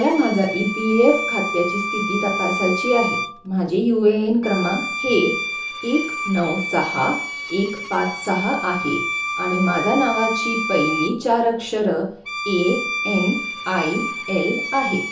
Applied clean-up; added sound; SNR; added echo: none; Bowed string instrument; 5 dB; reverberation time 1.2 s.